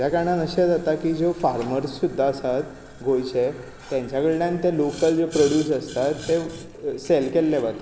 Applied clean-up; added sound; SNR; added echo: none; Boiling; 19 dB; none.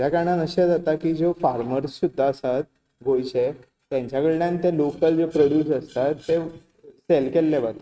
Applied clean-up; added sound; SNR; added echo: neural mask model RNNoise.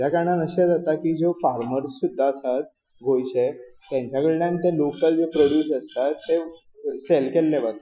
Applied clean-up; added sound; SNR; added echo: classical method Wiener filter.